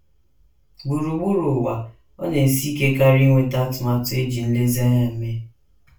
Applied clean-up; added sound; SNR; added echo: none; none; none; reverberation time 0.3 s.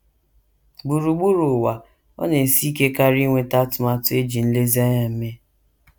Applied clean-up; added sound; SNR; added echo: none; none; none; none.